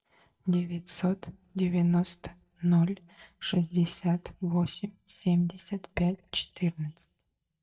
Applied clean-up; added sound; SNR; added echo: neural mask model DeepFilterNet 3.